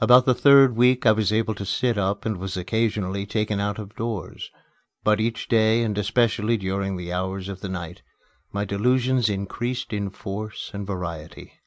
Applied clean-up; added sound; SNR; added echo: none; none; none; none.